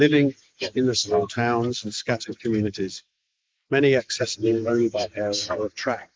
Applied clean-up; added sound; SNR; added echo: neural mask model Resemble Enhance denoiser.